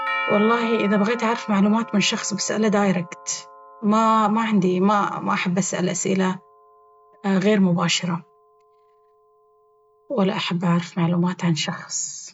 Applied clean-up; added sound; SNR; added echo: none; Doorbell; 15 dB; none.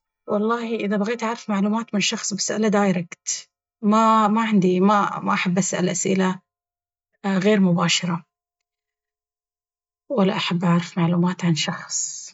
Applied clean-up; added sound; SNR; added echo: neural mask model DeepFilterNet 3.